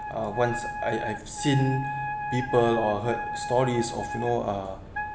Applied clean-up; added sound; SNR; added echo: none; Wind instrument, woodwind instrument; 6 dB; none.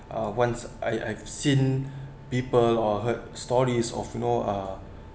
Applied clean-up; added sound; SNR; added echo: none; none; none; none.